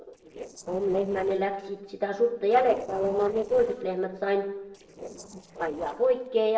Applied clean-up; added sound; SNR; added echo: neural separator model SepFormer DNS4.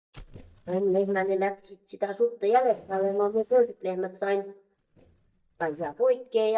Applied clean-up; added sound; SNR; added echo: neural mask model DeepFilterNet 3.